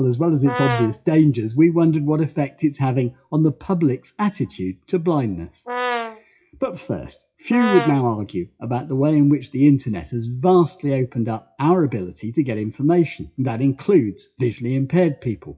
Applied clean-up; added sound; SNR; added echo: classical method WPE with log-MMSE.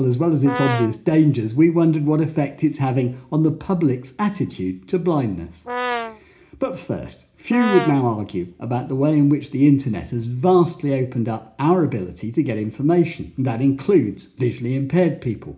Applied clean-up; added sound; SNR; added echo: none; Brass instrument; 8 dB; reverberation time 0.4 s.